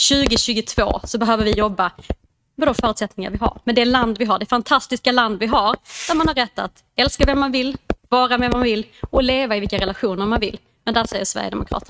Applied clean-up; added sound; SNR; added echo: neural mask model RNNoise.